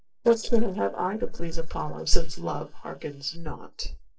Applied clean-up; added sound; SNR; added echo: neural separator model SepFormer DNS4.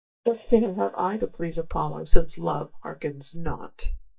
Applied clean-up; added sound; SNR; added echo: neural mask model DeepFilterNet 3.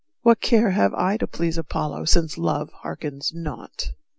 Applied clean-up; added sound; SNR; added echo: none; none; none; none.